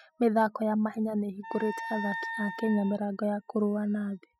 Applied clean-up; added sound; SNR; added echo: classical method spectral subtraction.